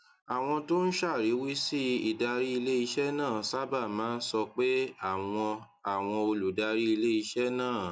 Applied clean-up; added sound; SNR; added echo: none; none; none; none.